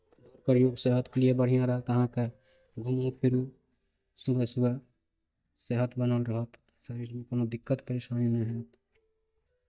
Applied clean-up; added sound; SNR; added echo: neural mask model DeepFilterNet 3.